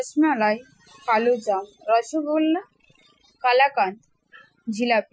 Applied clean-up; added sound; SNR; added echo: classical method Wiener filter.